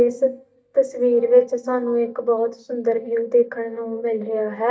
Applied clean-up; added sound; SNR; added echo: neural mask model DeepFilterNet 3.